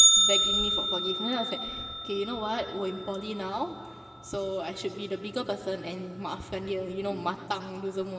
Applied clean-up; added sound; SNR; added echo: none; Bell; -3 dB; reverberation time 2.8 s.